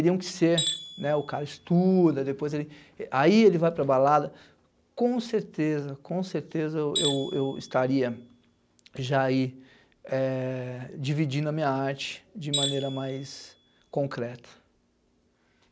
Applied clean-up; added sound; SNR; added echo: none; Tools; 11 dB; none.